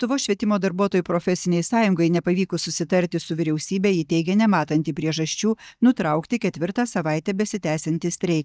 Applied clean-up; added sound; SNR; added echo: neural mask model DeepFilterNet 3.